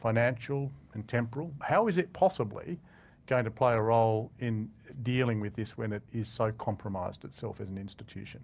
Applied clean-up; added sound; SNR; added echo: none; none; none; none.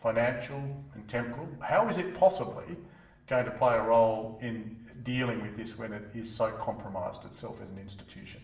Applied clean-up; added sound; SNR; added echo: none; none; none; reverberation time 0.8 s.